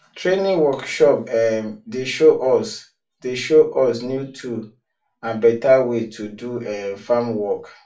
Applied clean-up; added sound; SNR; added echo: none; none; none; reverberation time 0.2 s.